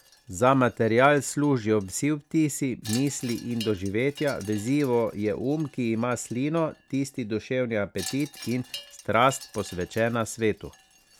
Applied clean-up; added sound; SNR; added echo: none; Wind chime; 20 dB; none.